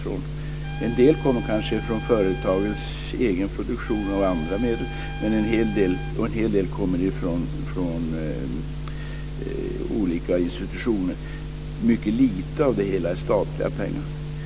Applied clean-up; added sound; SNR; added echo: none; Trumpet; 16 dB; none.